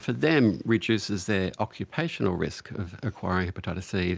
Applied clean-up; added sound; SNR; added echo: none; none; none; none.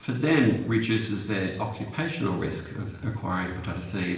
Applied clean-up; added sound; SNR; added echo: none; none; none; reverberation time 0.8 s.